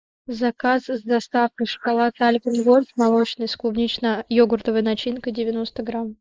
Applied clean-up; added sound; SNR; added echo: neural mask model Resemble Enhance denoiser.